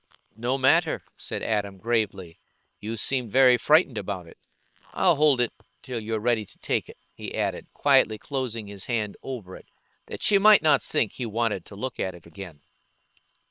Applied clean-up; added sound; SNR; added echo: neural separator model SepFormer WHAM!.